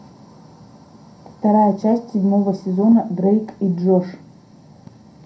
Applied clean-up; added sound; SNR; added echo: none; none; none; reverberation time 0.2 s.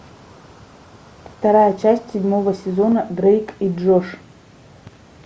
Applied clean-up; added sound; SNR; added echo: none; none; none; none.